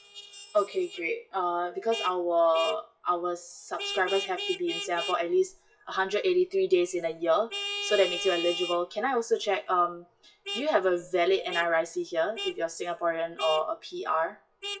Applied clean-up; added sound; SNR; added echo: classical method WPE with log-MMSE.